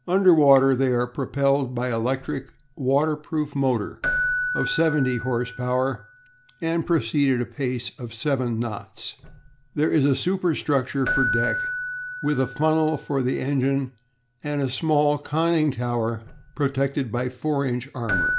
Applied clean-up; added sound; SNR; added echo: none; Keyboard (musical); 10 dB; none.